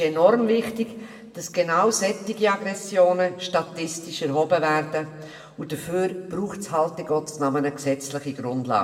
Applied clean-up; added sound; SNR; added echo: none; none; none; reverberation time 1.0 s.